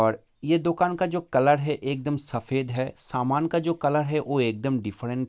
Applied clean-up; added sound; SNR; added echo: none; none; none; none.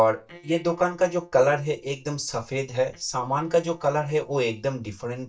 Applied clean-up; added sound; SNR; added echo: neural mask model DeepFilterNet 3.